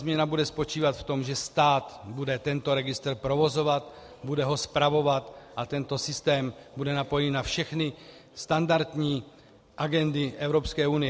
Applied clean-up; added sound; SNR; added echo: none; none; none; none.